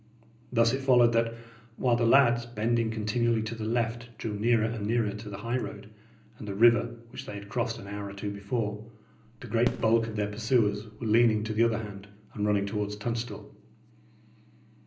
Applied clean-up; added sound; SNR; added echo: none; Fireworks; 12 dB; reverberation time 0.5 s.